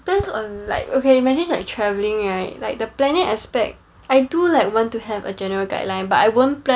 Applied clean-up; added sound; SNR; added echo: none; none; none; none.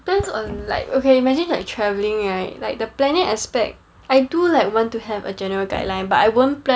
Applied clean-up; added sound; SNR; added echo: none; Thump, thud; 19 dB; none.